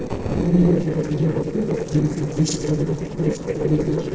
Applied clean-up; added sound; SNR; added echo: neural separator model SepFormer DNS4.